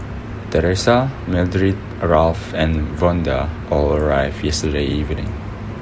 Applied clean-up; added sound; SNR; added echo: none; none; none; none.